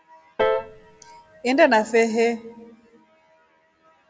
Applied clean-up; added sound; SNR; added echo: none; Piano; 6 dB; none.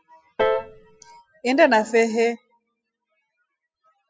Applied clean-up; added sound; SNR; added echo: classical method spectral subtraction.